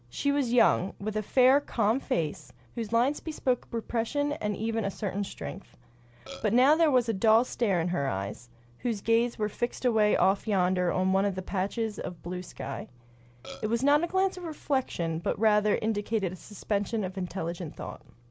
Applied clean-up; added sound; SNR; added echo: none; Burping, eructation; 15 dB; none.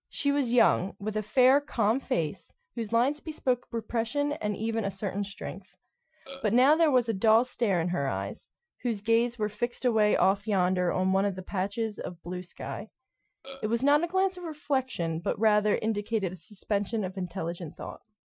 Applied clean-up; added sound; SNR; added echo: classical method Wiener filter.